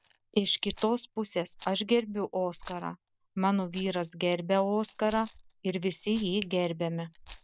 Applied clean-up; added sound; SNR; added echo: none; Rattle + Finger snapping; 19 dB; none.